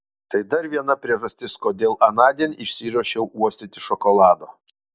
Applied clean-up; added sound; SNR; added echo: none; none; none; none.